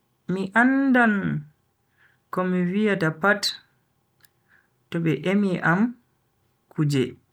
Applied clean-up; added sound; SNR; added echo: none; none; none; none.